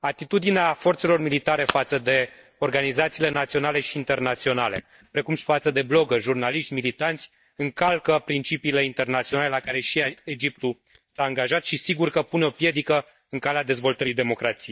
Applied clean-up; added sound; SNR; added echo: neural mask model DeepFilterNet 3.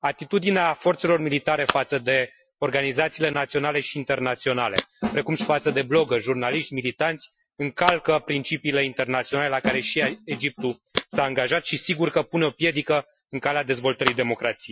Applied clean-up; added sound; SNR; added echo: classical method Wiener filter.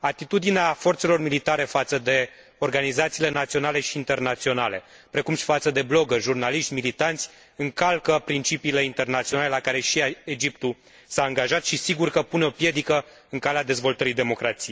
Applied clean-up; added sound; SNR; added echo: none; none; none; none.